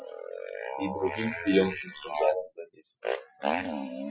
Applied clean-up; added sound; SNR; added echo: classical method Wiener filter.